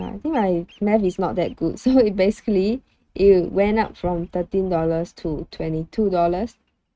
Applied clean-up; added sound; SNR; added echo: neural mask model RNNoise.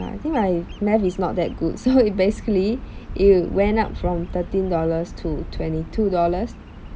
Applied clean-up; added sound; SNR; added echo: none; Bird vocalization, bird call, bird song; 11 dB; none.